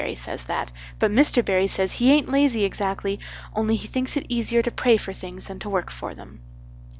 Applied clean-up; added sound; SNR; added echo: none; none; none; none.